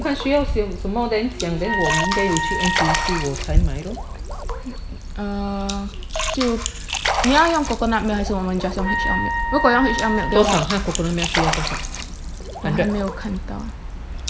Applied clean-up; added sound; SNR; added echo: none; Splash, splatter + Wind instrument, woodwind instrument; 5 dB; none.